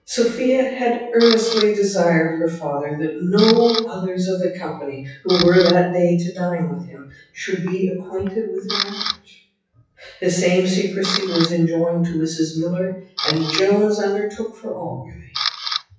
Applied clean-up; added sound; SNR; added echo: classical method WPE with log-MMSE.